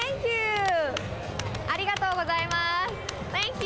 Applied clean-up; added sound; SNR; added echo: none; Typing; 14 dB; none.